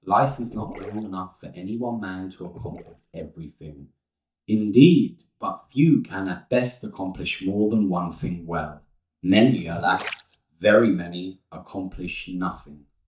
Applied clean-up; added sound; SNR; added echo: neural mask model DeepFilterNet 3.